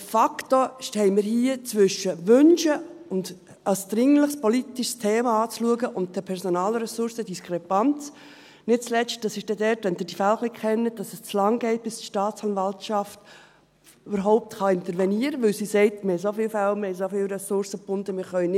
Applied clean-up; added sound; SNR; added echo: none; none; none; none.